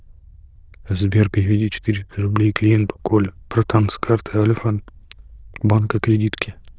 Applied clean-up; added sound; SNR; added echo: neural diffusion model UNIVERSE++.